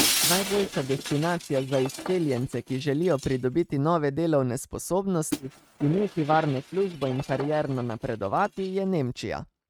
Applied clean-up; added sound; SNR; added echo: neural mask model RNNoise.